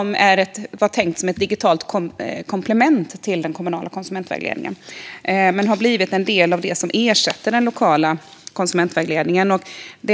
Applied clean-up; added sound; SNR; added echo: none; none; none; none.